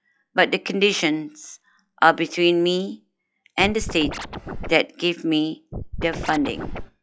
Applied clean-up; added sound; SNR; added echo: classical method log-MMSE.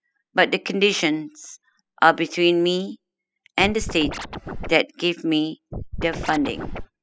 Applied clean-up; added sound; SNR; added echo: classical method spectral subtraction.